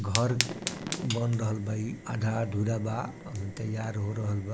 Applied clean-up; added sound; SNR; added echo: none; Fire; 8 dB; none.